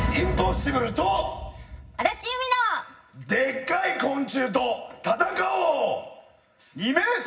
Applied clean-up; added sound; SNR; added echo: none; none; none; reverberation time 0.4 s.